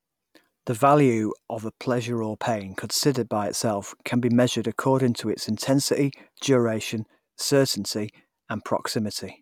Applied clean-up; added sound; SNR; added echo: none; none; none; none.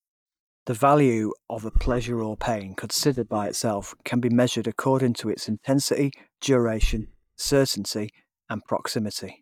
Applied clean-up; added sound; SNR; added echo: neural mask model DeepFilterNet 3.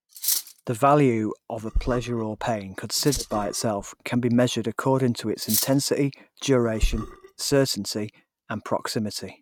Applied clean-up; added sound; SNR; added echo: neural mask model RNNoise.